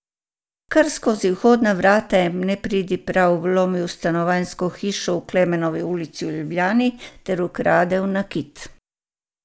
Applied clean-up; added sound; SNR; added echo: none; none; none; none.